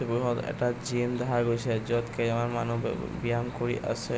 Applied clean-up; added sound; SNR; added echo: none; none; none; none.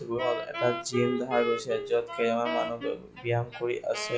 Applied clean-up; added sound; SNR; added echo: classical method log-MMSE.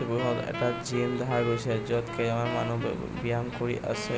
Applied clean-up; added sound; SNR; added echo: none; Wind instrument, woodwind instrument; 9 dB; none.